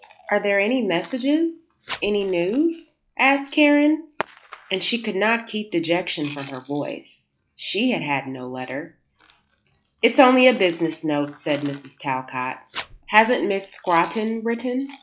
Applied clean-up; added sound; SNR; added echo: classical method log-MMSE.